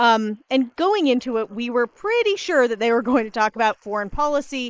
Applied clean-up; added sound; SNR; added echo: neural mask model Resemble Enhance denoiser.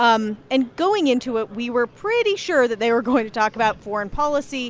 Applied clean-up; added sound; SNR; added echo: none; none; none; none.